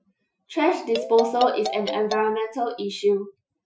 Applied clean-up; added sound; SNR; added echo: classical method Wiener filter.